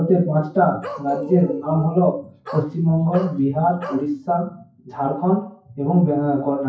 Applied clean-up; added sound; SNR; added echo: classical method WPE with log-MMSE.